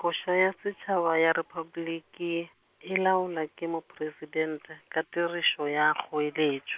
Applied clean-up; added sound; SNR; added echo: none; none; none; none.